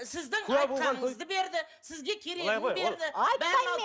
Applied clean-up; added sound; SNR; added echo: none; none; none; none.